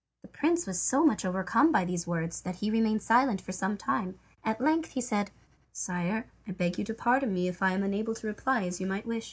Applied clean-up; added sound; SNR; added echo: none; none; none; none.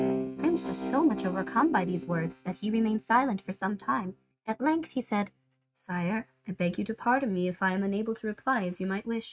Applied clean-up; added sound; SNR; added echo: neural mask model RNNoise.